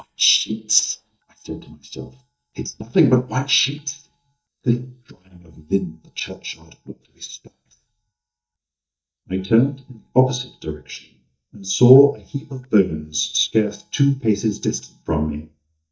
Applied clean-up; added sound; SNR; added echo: neural mask model DeepFilterNet 3.